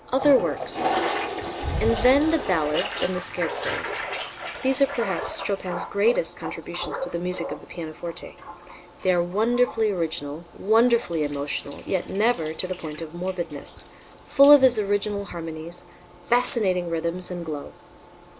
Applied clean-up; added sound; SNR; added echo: none; Toilet flush; 9 dB; none.